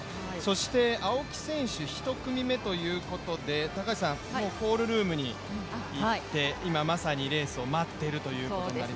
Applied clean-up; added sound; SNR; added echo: none; none; none; none.